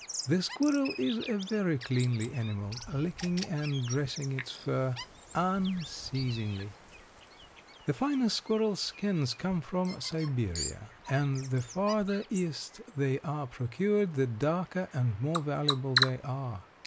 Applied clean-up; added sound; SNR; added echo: none; Bird vocalization, bird call, bird song; 10 dB; none.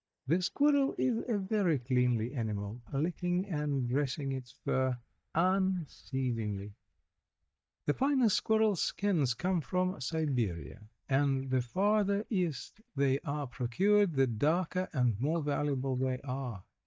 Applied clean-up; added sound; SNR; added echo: neural mask model DeepFilterNet 3.